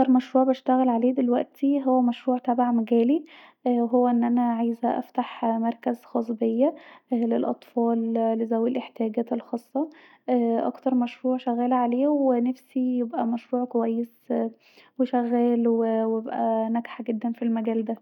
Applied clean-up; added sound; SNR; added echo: none; none; none; none.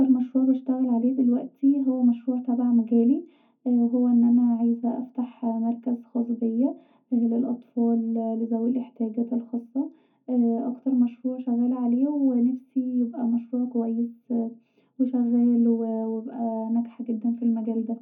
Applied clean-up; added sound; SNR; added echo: none; none; none; reverberation time 0.3 s.